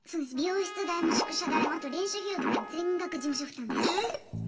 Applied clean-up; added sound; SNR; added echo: none; Trumpet; 15 dB; reverberation time 1.3 s.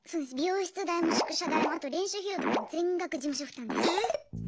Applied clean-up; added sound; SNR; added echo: none; none; none; none.